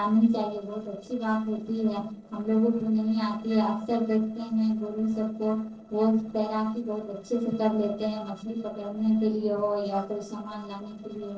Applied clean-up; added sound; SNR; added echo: neural separator model SepFormer DNS4.